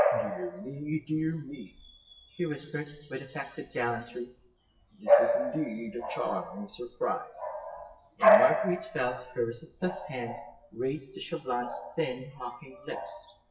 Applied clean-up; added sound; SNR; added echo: classical method WPE with log-MMSE.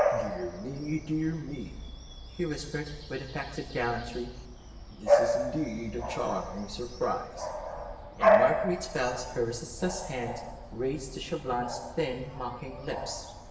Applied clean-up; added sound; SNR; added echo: none; Bark / Bird vocalization, bird call, bird song; -2 dB; reverberation time 1.1 s.